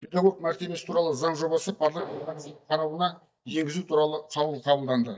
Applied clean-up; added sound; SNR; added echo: neural mask model DeepFilterNet 3.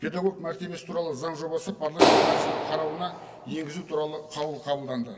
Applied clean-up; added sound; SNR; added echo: none; Clapping; -2 dB; none.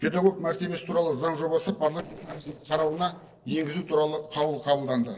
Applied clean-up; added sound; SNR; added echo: neural separator model SepFormer DNS4.